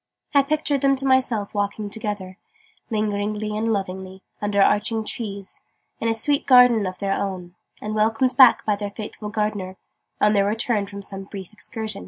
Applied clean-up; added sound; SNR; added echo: none; none; none; none.